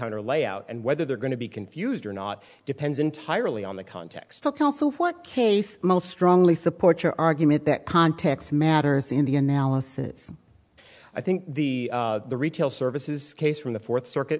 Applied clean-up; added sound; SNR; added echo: none; none; none; none.